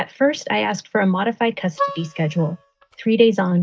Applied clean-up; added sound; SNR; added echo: neural mask model DeepFilterNet 3.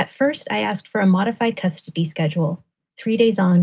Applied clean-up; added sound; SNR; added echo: none; none; none; none.